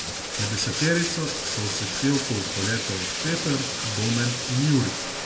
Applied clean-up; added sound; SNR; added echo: none; Bathtub (filling or washing); 2 dB; reverberation time 0.9 s.